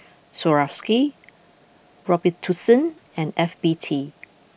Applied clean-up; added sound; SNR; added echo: none; none; none; none.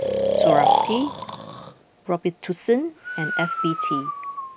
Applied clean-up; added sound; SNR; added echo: none; Breathing; -3 dB; none.